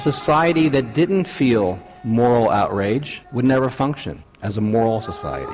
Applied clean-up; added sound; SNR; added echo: none; none; none; none.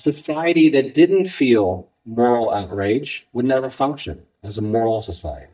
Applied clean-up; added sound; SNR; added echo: neural mask model DeepFilterNet 3.